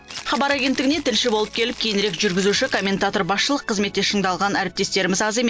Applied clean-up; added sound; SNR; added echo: none; Rattle (instrument); 18 dB; none.